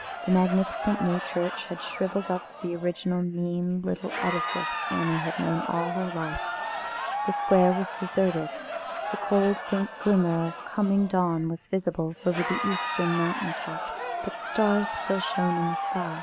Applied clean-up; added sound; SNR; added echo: none; Crowd; 5 dB; none.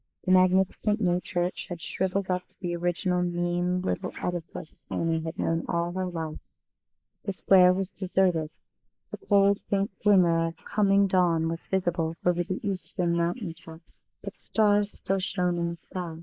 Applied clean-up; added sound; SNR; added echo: neural mask model Resemble Enhance denoiser.